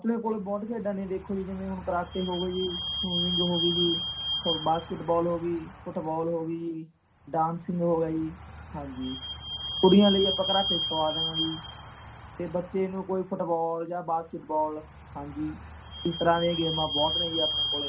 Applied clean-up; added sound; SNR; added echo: none; Squeak / Vehicle; 5 dB; reverberation time 0.3 s.